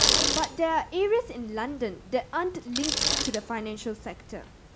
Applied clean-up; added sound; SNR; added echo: none; Bicycle; 0 dB; none.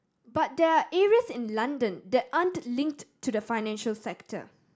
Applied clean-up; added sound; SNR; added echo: none; none; none; none.